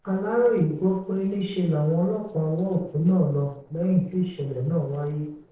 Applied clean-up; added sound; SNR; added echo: neural separator model SepFormer DNS4.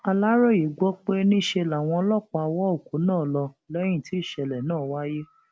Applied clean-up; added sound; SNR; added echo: none; none; none; none.